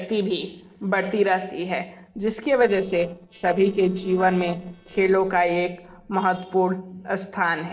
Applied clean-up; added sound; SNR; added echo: neural separator model SepFormer DNS4.